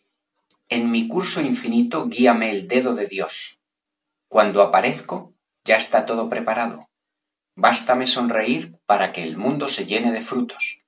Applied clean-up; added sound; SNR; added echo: none; none; none; none.